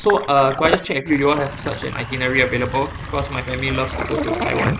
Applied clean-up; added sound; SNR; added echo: none; Sink (filling or washing); 6 dB; none.